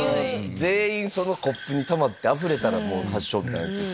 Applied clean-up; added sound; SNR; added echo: none; none; none; none.